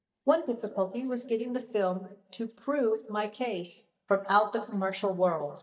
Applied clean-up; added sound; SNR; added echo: neural mask model DeepFilterNet 3.